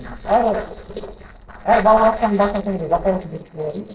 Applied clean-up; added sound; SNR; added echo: neural separator model SepFormer DNS4.